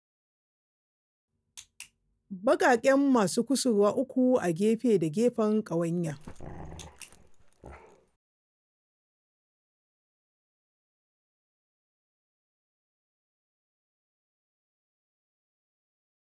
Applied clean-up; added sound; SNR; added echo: none; Growling; 15 dB; none.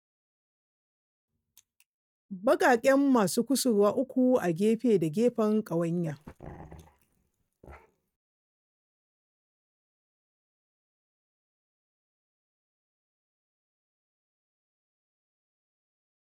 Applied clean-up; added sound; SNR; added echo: neural mask model RNNoise.